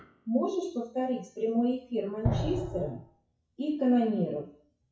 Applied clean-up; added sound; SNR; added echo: classical method WPE with log-MMSE.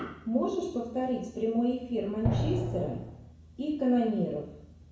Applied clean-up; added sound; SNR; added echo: none; Drum; 0 dB; reverberation time 0.6 s.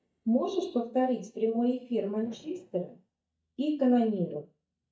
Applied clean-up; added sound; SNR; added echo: neural mask model DeepFilterNet 3.